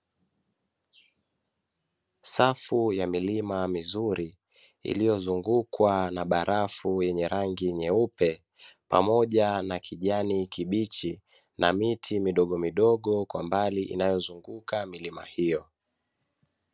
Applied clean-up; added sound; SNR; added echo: none; none; none; none.